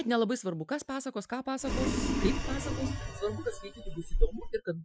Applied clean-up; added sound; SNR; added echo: classical method Wiener filter.